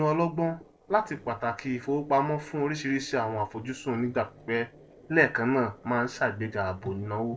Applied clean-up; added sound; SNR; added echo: neural separator model SepFormer DNS4.